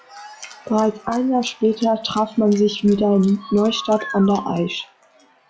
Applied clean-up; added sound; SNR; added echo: classical method log-MMSE.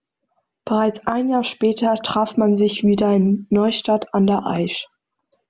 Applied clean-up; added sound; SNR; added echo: none; none; none; none.